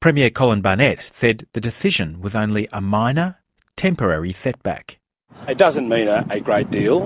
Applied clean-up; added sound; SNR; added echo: none; none; none; none.